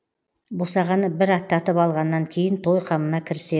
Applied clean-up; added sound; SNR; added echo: none; none; none; none.